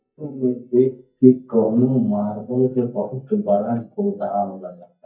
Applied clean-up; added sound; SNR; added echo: neural mask model DeepFilterNet 3.